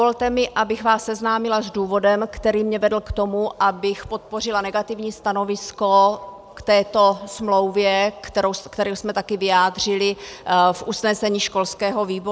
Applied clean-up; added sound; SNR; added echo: none; none; none; none.